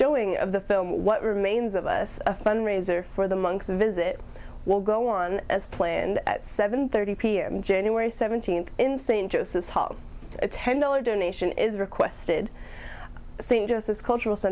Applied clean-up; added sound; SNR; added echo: none; none; none; none.